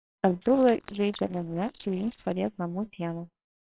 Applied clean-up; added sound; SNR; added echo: neural separator model SepFormer WHAMR!.